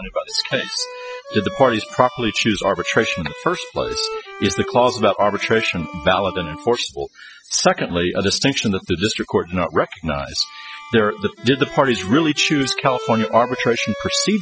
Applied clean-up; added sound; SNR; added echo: classical method spectral subtraction.